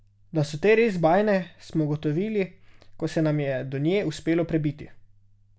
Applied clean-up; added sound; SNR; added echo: none; none; none; none.